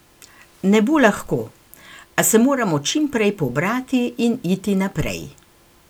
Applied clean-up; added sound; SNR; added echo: none; none; none; none.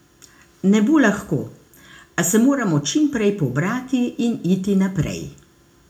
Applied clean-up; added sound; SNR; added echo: none; none; none; reverberation time 0.4 s.